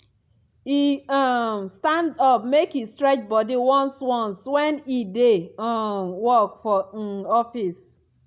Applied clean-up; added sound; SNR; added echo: none; none; none; none.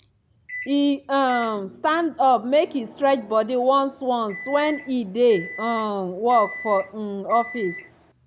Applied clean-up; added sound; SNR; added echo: none; Microwave oven; 17 dB; none.